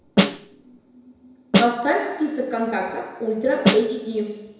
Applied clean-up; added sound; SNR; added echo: none; Snare drum; -3 dB; reverberation time 1.0 s.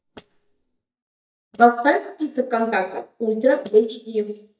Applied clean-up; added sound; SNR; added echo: neural mask model DeepFilterNet 3.